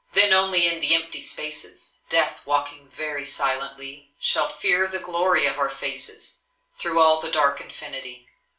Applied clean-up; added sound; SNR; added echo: none; none; none; reverberation time 0.3 s.